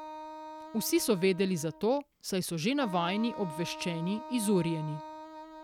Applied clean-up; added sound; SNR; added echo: none; Wind instrument, woodwind instrument; 13 dB; none.